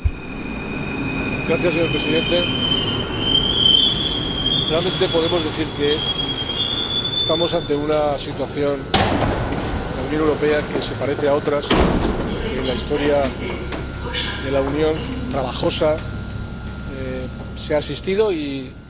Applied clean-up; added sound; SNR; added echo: none; Subway, metro, underground; -1 dB; none.